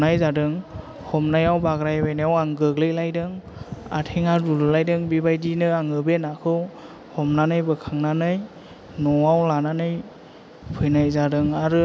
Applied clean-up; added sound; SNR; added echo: none; none; none; none.